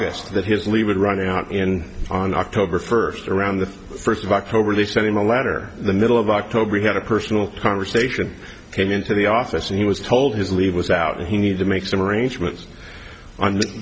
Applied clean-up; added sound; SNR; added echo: none; none; none; none.